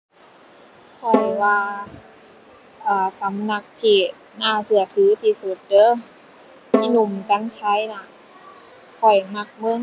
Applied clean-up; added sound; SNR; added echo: none; Bowed string instrument; 7 dB; none.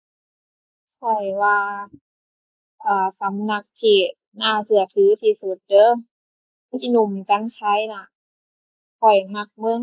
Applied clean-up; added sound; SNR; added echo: neural mask model Resemble Enhance denoiser.